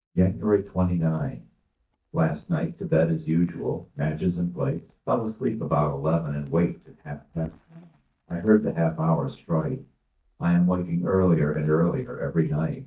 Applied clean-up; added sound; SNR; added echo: neural mask model DeepFilterNet 3.